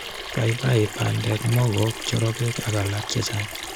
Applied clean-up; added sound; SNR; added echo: none; Sink (filling or washing) / Water tap, faucet; 9 dB; none.